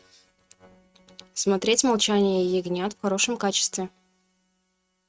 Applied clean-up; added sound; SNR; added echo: neural mask model RNNoise.